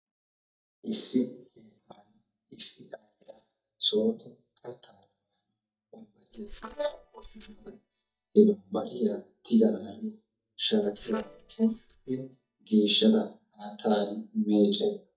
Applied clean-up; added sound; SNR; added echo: neural mask model DeepFilterNet 3.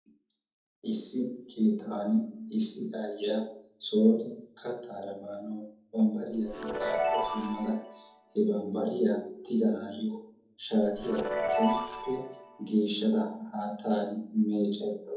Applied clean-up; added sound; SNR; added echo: neural separator model SepFormer DNS4.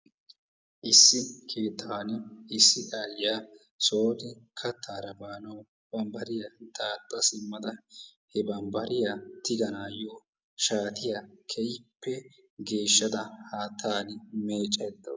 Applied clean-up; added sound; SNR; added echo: none; none; none; none.